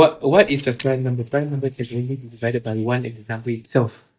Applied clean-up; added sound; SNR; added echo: neural mask model DeepFilterNet 3.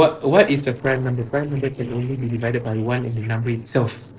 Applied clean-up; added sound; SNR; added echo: neural separator model SepFormer DNS4.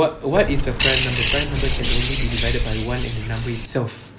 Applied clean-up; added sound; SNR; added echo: none; Bird; -2 dB; none.